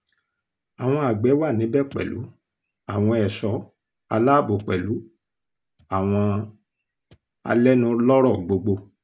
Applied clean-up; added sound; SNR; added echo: none; none; none; none.